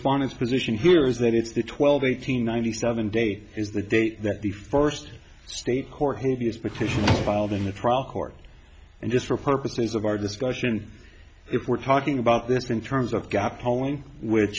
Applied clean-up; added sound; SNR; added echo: none; Drawer open or close; 4 dB; none.